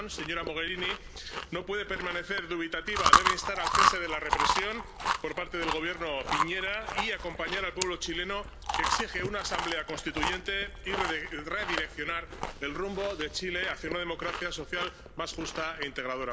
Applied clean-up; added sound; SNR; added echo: none; Chewing, mastication; -1 dB; none.